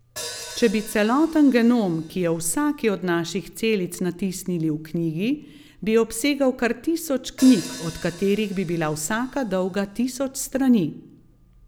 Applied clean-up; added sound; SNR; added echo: none; Hi-hat; 18 dB; none.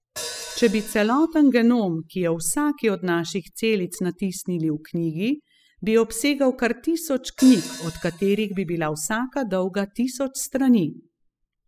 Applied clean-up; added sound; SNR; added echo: classical method spectral subtraction.